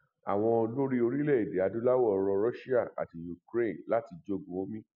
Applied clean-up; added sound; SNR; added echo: none; none; none; none.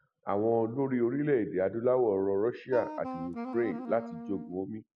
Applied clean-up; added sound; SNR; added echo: none; Wind instrument, woodwind instrument; 9 dB; none.